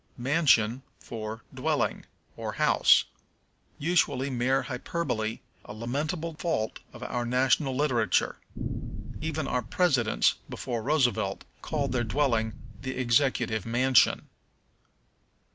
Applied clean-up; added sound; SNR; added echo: none; Boom; 6 dB; none.